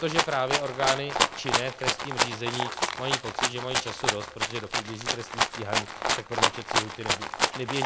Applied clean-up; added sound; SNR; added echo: none; Rattle (instrument); -4 dB; none.